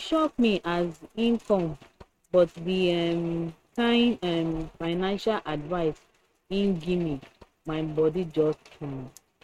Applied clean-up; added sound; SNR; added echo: neural mask model RNNoise.